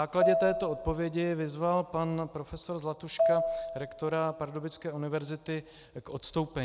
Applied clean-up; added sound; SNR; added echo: none; Marimba, xylophone; 2 dB; none.